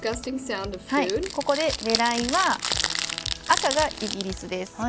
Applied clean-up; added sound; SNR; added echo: none; Crumpling, crinkling; 3 dB; none.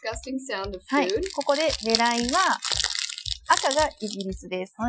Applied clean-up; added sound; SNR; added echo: classical method Wiener filter.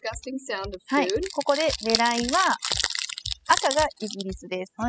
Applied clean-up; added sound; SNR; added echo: classical method spectral subtraction.